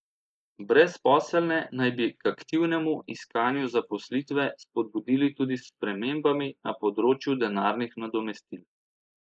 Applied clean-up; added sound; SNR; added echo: neural mask model Resemble Enhance denoiser.